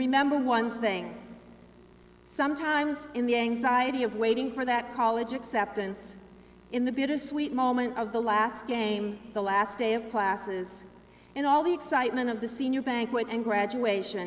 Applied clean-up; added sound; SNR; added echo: none; none; none; none.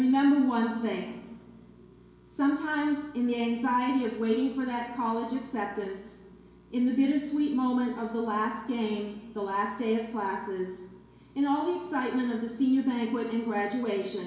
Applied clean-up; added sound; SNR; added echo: none; none; none; reverberation time 0.7 s.